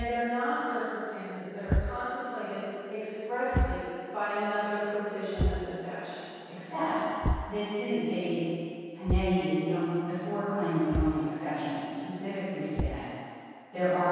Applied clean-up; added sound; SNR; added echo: none; Thump, thud; 5 dB; reverberation time 2.2 s.